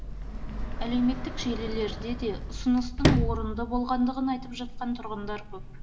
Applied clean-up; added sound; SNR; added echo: none; Sliding door; 1 dB; reverberation time 2.8 s.